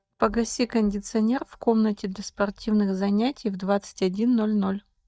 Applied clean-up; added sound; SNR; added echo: neural mask model DeepFilterNet 3.